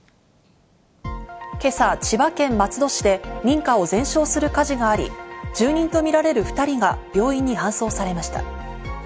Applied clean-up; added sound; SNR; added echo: none; none; none; none.